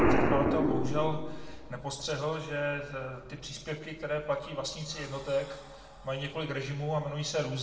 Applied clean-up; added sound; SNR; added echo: none; Explosion; -1 dB; reverberation time 0.9 s.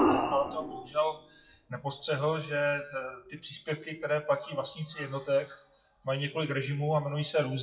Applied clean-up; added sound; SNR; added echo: classical method WPE with log-MMSE.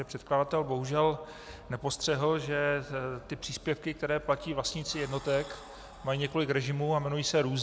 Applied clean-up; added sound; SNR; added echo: none; none; none; none.